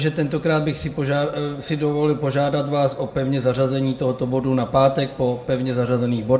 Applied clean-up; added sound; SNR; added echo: none; none; none; reverberation time 0.5 s.